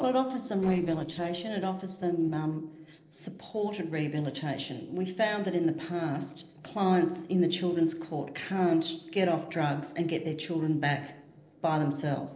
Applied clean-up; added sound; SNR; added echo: neural separator model SepFormer DNS4.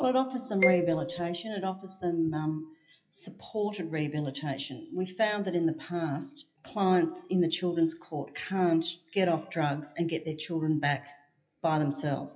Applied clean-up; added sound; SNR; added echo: classical method WPE with log-MMSE.